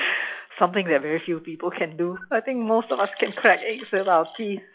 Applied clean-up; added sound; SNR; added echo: classical method log-MMSE.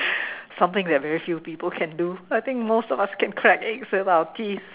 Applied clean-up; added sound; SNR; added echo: none; none; none; none.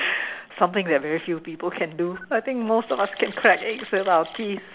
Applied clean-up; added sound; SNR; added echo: none; Camera; 18 dB; none.